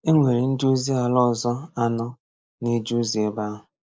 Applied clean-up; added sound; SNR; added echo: neural mask model Resemble Enhance denoiser.